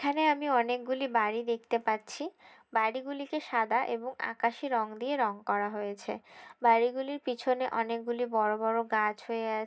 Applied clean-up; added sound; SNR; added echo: none; none; none; reverberation time 0.3 s.